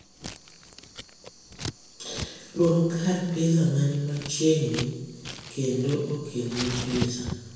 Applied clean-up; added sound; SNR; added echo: none; Scissors; 11 dB; reverberation time 1.0 s.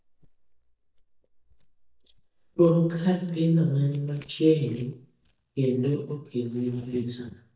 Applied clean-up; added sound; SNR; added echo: neural mask model DeepFilterNet 3.